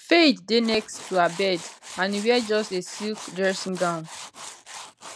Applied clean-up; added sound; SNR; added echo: none; Tools; 16 dB; none.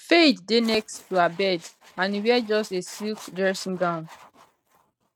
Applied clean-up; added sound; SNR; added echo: neural mask model RNNoise.